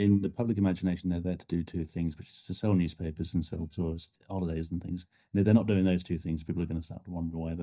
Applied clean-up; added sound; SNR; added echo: neural mask model DeepFilterNet 3.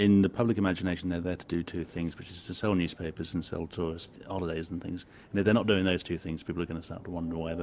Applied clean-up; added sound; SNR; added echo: none; none; none; none.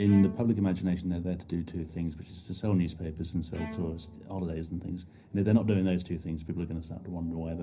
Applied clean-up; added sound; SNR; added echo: none; Bowed string instrument; 19 dB; reverberation time 0.5 s.